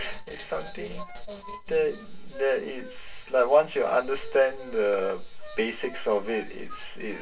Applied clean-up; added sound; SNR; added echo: none; Wind instrument, woodwind instrument; 19 dB; reverberation time 0.1 s.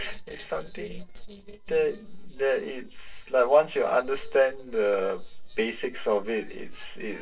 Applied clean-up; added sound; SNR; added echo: neural separator model SepFormer DNS4.